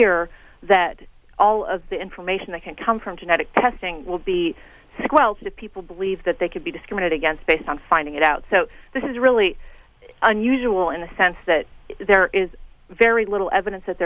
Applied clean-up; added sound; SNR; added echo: none; none; none; none.